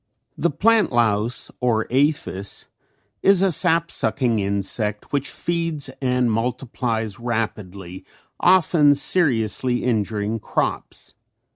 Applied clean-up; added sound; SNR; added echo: none; none; none; none.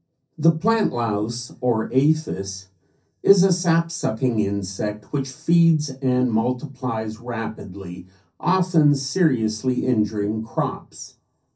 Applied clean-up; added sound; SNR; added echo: none; none; none; reverberation time 0.3 s.